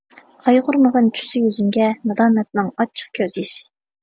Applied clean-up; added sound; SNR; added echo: none; none; none; none.